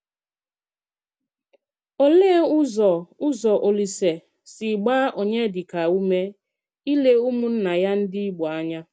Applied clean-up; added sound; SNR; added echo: none; none; none; none.